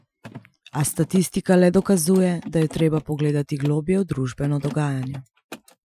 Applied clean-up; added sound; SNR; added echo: classical method Wiener filter.